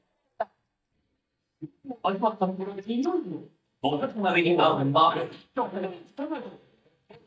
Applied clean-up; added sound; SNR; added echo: neural mask model DeepFilterNet 3.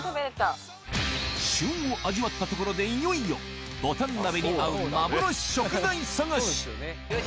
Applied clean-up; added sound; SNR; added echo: none; none; none; none.